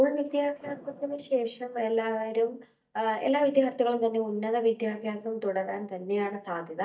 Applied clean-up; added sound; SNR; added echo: neural mask model DeepFilterNet 3.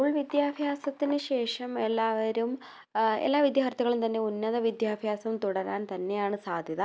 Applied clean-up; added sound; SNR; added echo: none; none; none; none.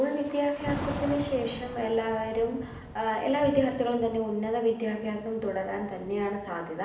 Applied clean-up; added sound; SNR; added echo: none; Thunder / Rain; 12 dB; reverberation time 0.8 s.